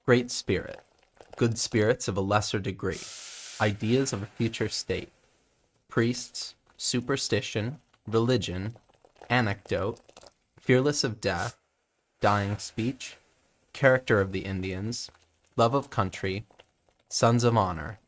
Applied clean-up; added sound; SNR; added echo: neural mask model RNNoise.